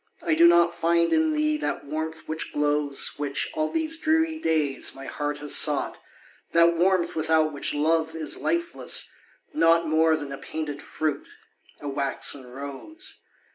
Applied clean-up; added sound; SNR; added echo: none; none; none; none.